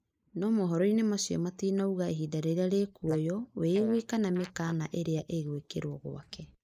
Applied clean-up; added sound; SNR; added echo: neural mask model Resemble Enhance denoiser.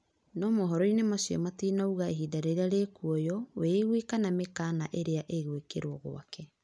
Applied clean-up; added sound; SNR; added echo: none; none; none; none.